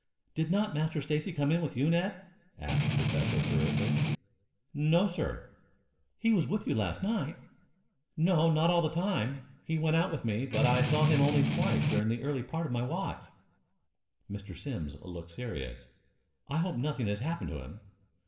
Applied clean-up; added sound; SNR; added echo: none; Strum; -3 dB; reverberation time 0.7 s.